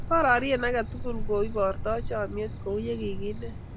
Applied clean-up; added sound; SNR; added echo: none; Cricket; 4 dB; none.